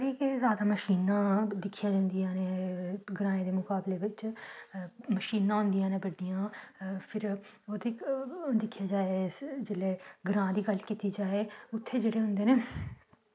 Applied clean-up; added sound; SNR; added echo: none; none; none; none.